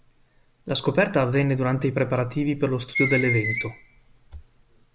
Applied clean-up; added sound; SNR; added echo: none; Screech; 6 dB; none.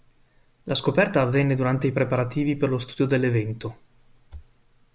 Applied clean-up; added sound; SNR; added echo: none; none; none; none.